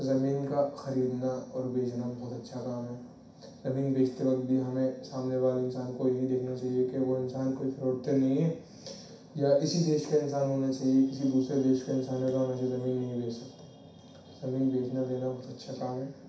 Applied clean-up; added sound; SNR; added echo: none; none; none; reverberation time 0.6 s.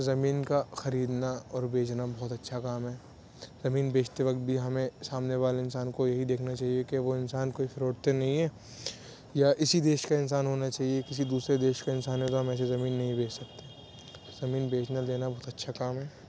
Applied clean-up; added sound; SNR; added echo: none; none; none; none.